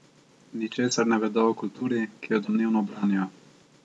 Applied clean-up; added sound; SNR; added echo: none; none; none; none.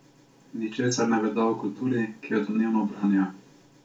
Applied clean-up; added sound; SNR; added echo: none; none; none; reverberation time 0.2 s.